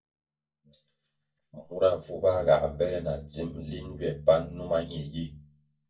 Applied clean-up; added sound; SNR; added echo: neural mask model DeepFilterNet 3.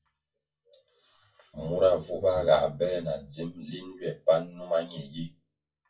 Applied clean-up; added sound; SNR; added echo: classical method WPE with log-MMSE.